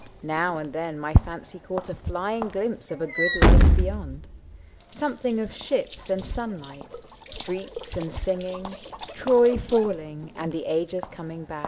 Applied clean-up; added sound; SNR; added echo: none; Walk, footsteps / Slam; 0 dB; none.